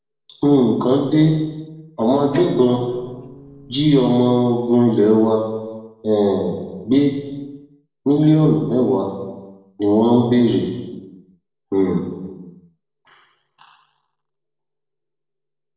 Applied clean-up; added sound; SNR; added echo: neural separator model SepFormer DNS4.